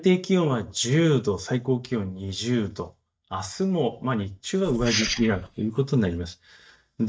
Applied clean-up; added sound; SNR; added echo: neural mask model DeepFilterNet 3.